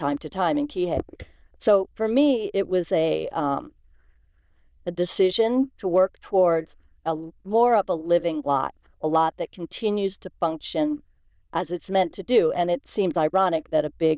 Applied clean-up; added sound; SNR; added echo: neural diffusion model UNIVERSE++.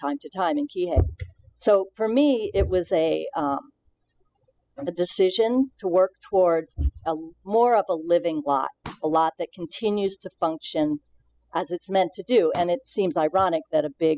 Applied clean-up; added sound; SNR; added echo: classical method spectral subtraction.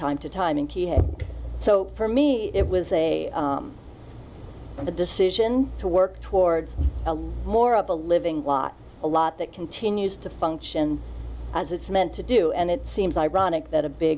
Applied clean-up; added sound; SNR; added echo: none; none; none; none.